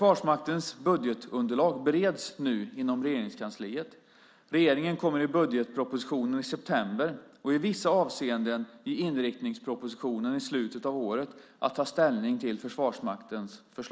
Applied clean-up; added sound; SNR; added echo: none; none; none; none.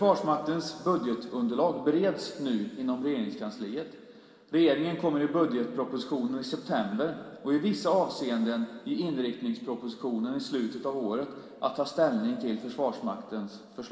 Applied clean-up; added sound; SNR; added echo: none; none; none; reverberation time 2.2 s.